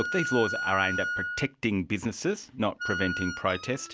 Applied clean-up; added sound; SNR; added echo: none; Wind instrument, woodwind instrument; 5 dB; none.